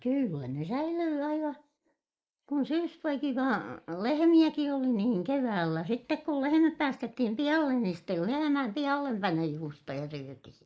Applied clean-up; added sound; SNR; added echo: neural mask model Resemble Enhance denoiser.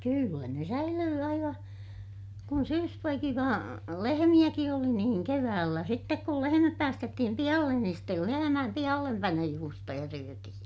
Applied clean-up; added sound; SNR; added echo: none; none; none; none.